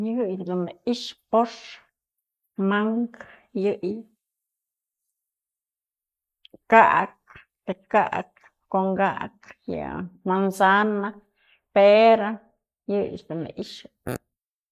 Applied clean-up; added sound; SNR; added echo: neural mask model Resemble Enhance denoiser.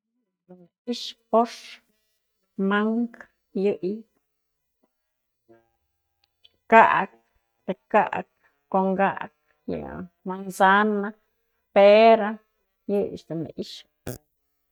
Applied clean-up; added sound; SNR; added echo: neural mask model DeepFilterNet 3.